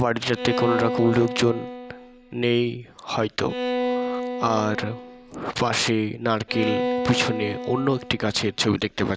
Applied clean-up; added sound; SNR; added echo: none; Bowed string instrument; 5 dB; none.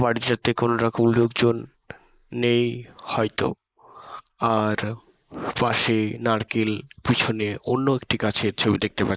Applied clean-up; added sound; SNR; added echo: neural mask model Resemble Enhance denoiser.